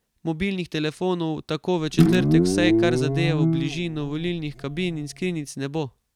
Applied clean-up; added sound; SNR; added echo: none; Guitar; -4 dB; none.